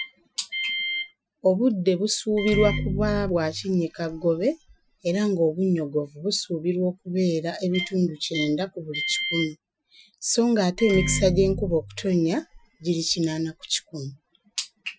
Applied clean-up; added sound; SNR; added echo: classical method Wiener filter.